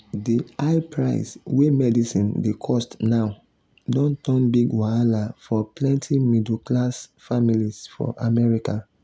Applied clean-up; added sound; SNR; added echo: none; none; none; none.